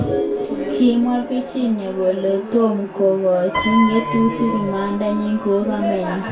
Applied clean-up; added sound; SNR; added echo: none; Piano; 12 dB; reverberation time 0.2 s.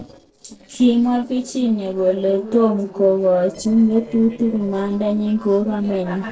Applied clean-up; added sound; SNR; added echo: neural separator model SepFormer DNS4.